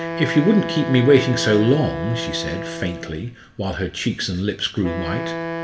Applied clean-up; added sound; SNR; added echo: none; Wind instrument, woodwind instrument; 8 dB; reverberation time 0.6 s.